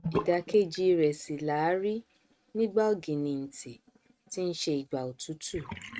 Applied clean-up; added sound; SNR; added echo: neural mask model RNNoise.